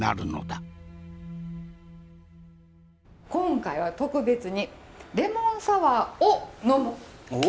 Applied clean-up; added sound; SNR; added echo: none; none; none; none.